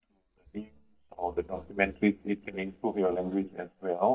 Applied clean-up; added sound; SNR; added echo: neural mask model DeepFilterNet 3.